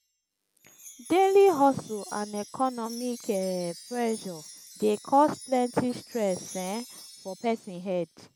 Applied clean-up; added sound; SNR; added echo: none; Wind chime; 19 dB; none.